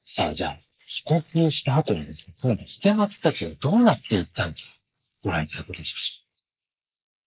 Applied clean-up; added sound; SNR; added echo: neural mask model Resemble Enhance denoiser.